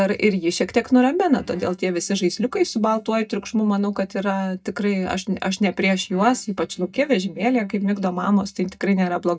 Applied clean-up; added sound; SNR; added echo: neural mask model DeepFilterNet 3.